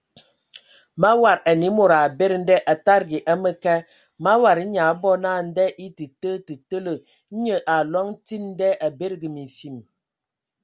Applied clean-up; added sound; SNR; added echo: none; none; none; none.